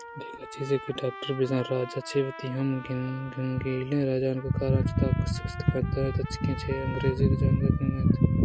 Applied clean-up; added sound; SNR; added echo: none; Trumpet; 16 dB; none.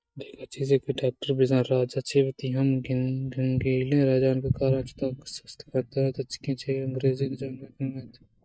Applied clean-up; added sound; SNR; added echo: neural mask model DeepFilterNet 3.